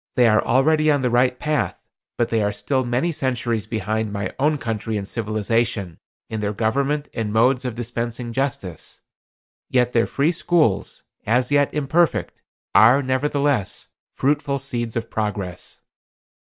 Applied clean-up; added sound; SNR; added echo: none; none; none; none.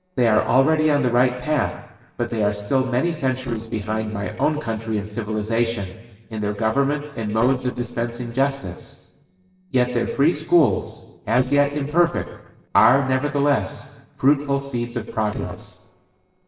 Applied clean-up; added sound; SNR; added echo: neural separator model SepFormer DNS4.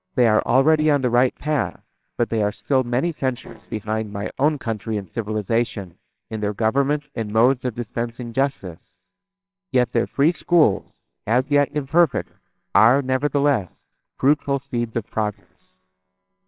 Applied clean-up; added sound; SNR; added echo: neural separator model SepFormer WHAMR!.